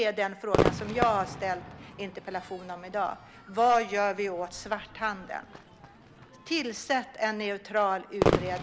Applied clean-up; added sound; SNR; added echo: none; Crowd / Fireworks; 3 dB; none.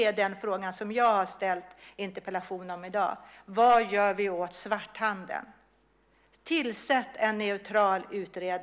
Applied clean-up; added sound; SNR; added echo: none; none; none; none.